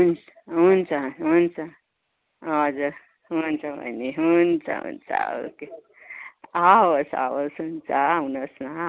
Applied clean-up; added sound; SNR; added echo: none; none; none; none.